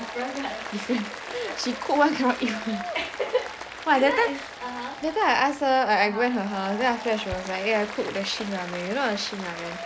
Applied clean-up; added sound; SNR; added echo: none; Applause; 11 dB; none.